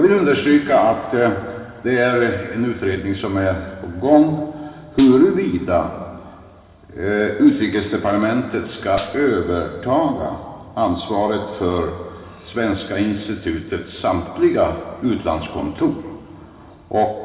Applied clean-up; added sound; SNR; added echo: none; Gunshot, gunfire; 19 dB; reverberation time 2.1 s.